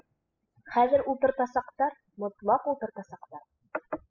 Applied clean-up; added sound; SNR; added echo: classical method spectral subtraction.